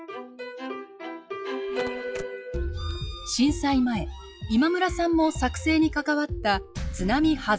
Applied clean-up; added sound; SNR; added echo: classical method log-MMSE.